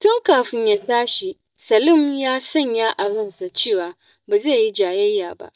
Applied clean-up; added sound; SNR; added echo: neural mask model DeepFilterNet 3.